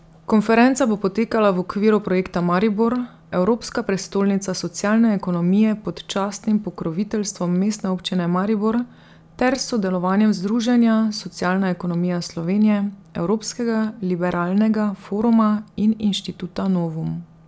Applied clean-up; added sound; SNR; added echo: none; none; none; none.